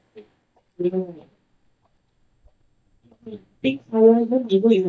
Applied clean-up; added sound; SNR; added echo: neural mask model DeepFilterNet 3.